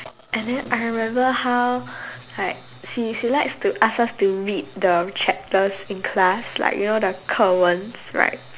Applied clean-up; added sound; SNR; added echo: none; none; none; none.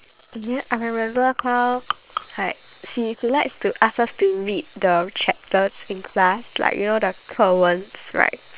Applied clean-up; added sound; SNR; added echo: neural separator model SepFormer WHAM!.